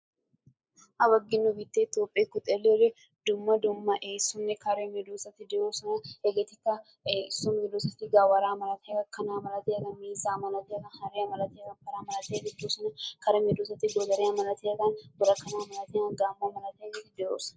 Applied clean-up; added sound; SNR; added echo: neural mask model Resemble Enhance denoiser.